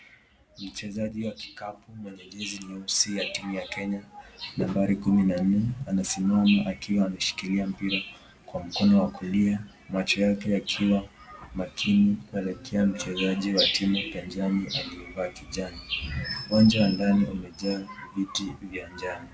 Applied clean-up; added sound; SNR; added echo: none; Walk, footsteps; 9 dB; none.